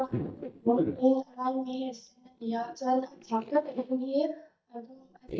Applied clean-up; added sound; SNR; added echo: neural mask model DeepFilterNet 3.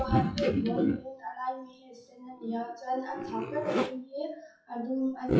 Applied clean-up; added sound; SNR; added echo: classical method WPE with log-MMSE.